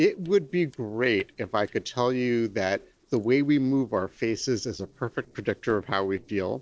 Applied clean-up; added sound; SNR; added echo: neural separator model SepFormer DNS4.